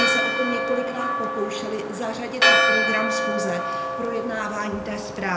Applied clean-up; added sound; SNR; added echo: none; Church bell; -4 dB; reverberation time 0.7 s.